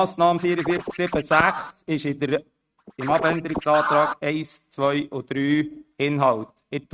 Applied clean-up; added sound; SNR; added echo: neural mask model RNNoise.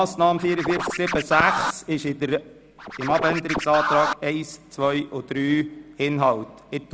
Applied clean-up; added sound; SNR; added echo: none; Scratching (performance technique); 3 dB; none.